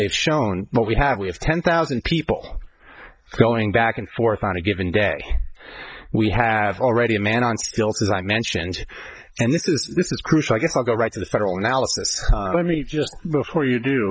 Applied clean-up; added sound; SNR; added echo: neural mask model Resemble Enhance denoiser.